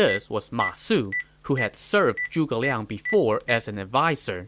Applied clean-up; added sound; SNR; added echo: none; Telephone; 10 dB; none.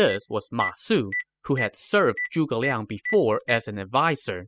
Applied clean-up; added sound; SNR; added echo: classical method spectral subtraction.